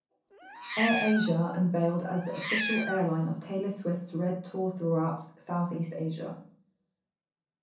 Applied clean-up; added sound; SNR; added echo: none; Meow; 4 dB; reverberation time 0.5 s.